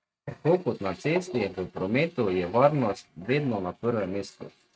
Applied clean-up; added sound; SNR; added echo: neural mask model RNNoise.